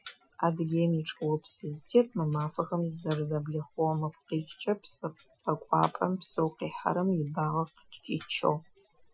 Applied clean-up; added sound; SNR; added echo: classical method Wiener filter.